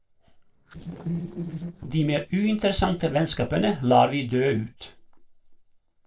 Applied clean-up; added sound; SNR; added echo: neural separator model SepFormer DNS4.